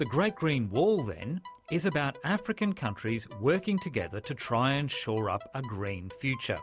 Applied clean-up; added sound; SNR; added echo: none; none; none; none.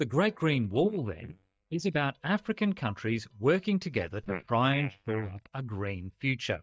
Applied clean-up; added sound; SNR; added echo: neural mask model DeepFilterNet 3.